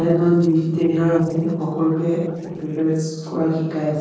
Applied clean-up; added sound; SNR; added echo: neural separator model SepFormer DNS4.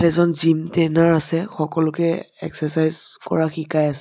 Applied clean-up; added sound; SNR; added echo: none; none; none; none.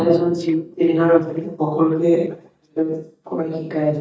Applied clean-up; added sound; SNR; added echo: neural mask model DeepFilterNet 3.